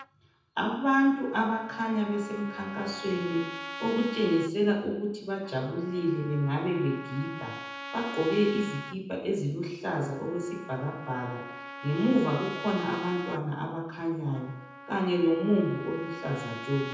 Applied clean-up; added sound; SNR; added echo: none; Trumpet; 13 dB; reverberation time 0.9 s.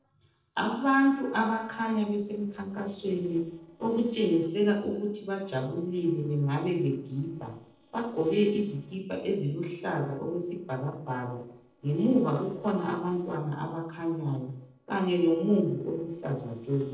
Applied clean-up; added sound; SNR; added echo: neural separator model SepFormer DNS4.